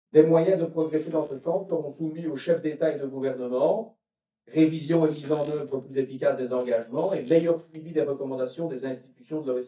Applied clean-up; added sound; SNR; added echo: neural mask model DeepFilterNet 3.